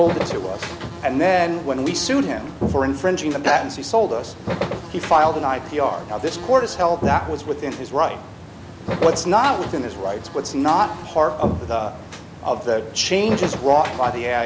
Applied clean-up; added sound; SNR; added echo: none; Buzz; 9 dB; none.